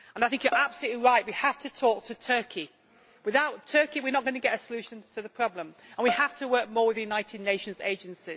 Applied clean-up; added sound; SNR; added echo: none; Bowed string instrument; 11 dB; none.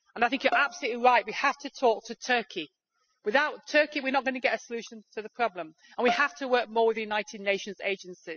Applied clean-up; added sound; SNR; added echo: classical method spectral subtraction.